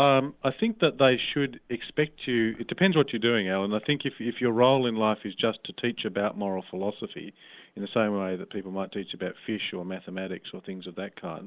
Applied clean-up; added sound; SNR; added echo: none; none; none; none.